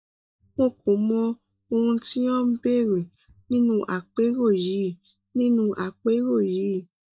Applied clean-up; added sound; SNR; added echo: neural mask model DeepFilterNet 3.